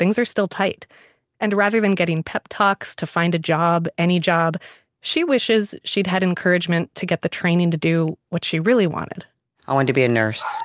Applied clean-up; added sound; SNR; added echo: none; none; none; none.